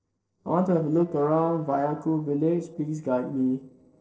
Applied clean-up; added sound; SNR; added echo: neural separator model SepFormer DNS4.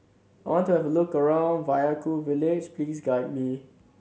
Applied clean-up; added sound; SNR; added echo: none; none; none; none.